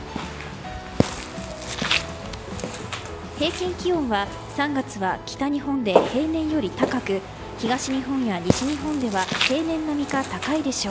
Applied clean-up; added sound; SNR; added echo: none; Walk, footsteps; 3 dB; none.